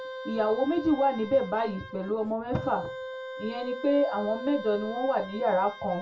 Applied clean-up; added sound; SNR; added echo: none; Wind instrument, woodwind instrument; 12 dB; reverberation time 0.2 s.